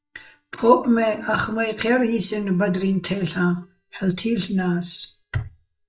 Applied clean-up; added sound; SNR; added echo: neural mask model DeepFilterNet 3.